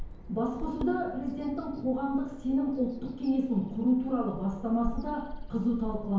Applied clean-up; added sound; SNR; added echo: none; Bird vocalization, bird call, bird song; 11 dB; reverberation time 1.0 s.